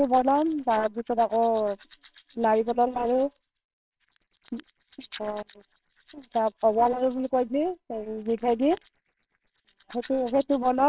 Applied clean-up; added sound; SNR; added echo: neural separator model SepFormer WHAMR!.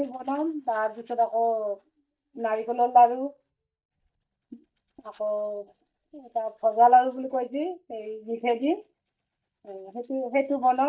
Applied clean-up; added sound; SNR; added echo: neural mask model DeepFilterNet 3.